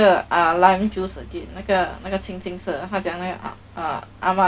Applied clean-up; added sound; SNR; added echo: none; none; none; none.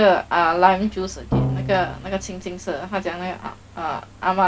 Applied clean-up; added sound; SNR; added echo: none; Drum; 4 dB; none.